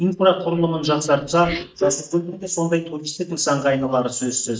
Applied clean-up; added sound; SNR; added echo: neural mask model DeepFilterNet 3.